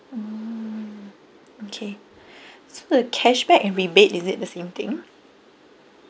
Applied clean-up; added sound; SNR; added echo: none; none; none; none.